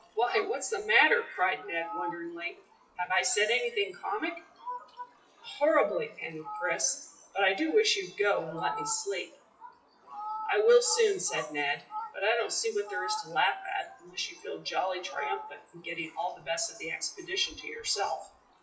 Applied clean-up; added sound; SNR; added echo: classical method WPE with log-MMSE.